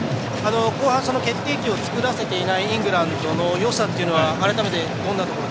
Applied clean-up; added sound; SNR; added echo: none; none; none; none.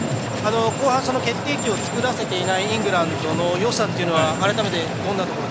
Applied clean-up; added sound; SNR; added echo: none; Clock; 18 dB; none.